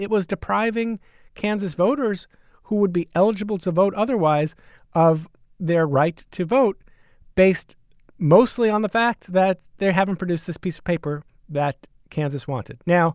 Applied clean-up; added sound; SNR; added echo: none; none; none; none.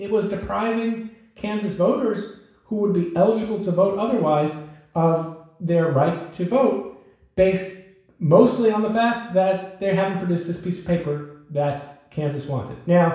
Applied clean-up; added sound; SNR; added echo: none; none; none; reverberation time 0.7 s.